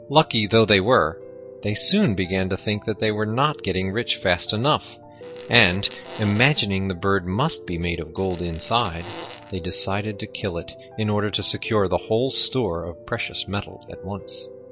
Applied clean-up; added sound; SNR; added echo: none; Piano + Fart; 17 dB; none.